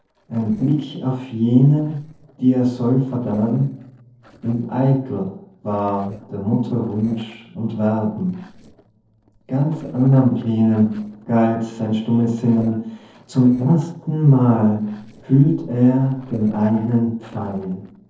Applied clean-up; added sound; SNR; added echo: neural separator model SepFormer DNS4.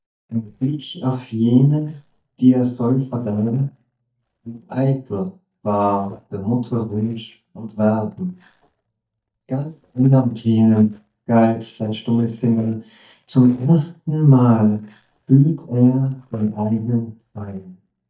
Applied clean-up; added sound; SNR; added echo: neural mask model DeepFilterNet 3.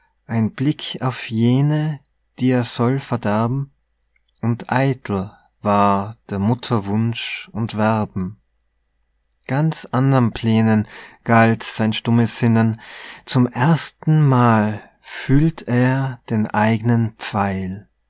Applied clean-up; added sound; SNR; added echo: none; none; none; none.